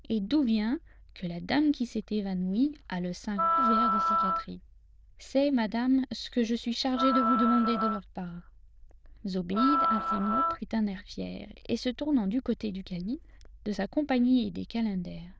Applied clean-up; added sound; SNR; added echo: neural diffusion model UNIVERSE++.